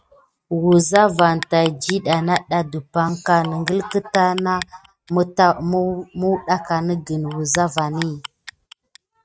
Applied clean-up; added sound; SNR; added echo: neural mask model RNNoise.